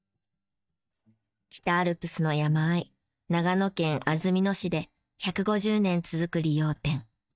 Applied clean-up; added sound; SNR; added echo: neural mask model DeepFilterNet 3.